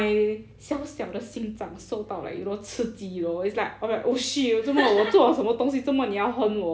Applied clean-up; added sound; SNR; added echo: none; none; none; none.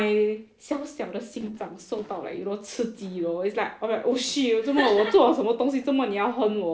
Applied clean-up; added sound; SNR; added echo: neural separator model SepFormer DNS4.